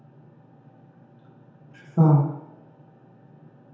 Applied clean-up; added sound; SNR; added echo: none; none; none; reverberation time 0.9 s.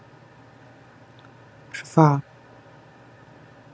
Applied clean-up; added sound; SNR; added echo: none; none; none; none.